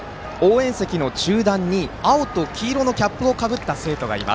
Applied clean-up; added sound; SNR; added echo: none; none; none; none.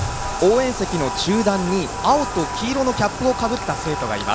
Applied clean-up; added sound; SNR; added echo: none; Bathtub (filling or washing); 7 dB; none.